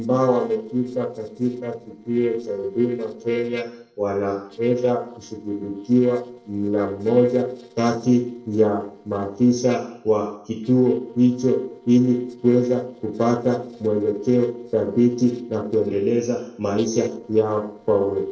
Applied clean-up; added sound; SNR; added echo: neural separator model SepFormer DNS4.